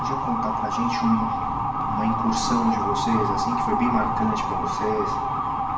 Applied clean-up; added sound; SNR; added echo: none; Motor vehicle (road) / Siren; -1 dB; reverberation time 0.8 s.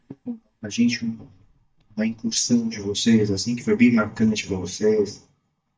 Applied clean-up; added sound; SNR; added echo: neural mask model DeepFilterNet 3.